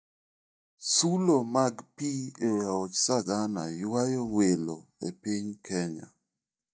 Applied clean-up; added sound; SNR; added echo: neural mask model DeepFilterNet 3.